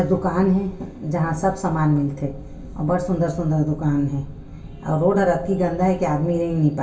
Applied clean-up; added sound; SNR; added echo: none; Wind; 17 dB; reverberation time 0.3 s.